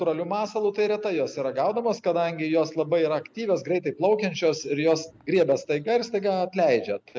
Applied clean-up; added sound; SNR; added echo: none; none; none; none.